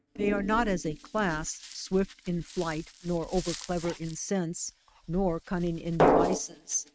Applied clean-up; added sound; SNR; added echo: neural mask model RNNoise.